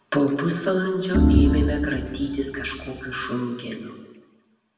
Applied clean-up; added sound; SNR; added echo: none; Organ; -4 dB; reverberation time 1.2 s.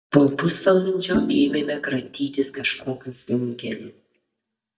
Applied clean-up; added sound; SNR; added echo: neural mask model DeepFilterNet 3.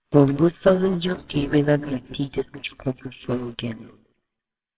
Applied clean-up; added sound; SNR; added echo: neural separator model SepFormer WHAMR!.